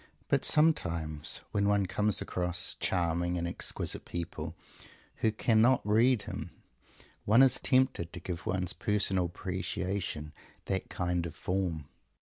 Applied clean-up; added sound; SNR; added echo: none; none; none; none.